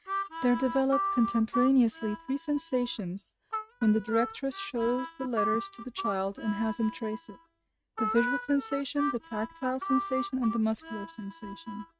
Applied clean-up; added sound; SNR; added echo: neural mask model RNNoise.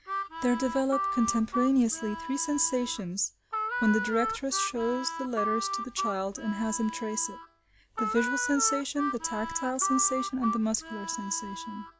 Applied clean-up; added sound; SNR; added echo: none; Harmonica; 5 dB; none.